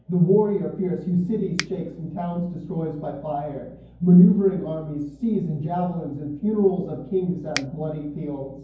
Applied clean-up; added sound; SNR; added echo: none; Finger snapping; 9 dB; reverberation time 0.9 s.